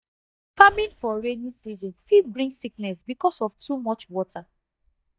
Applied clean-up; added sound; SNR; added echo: neural mask model DeepFilterNet 3.